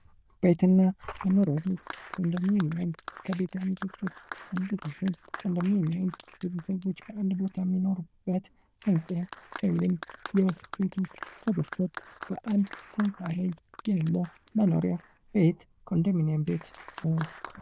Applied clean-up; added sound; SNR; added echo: neural diffusion model UNIVERSE++.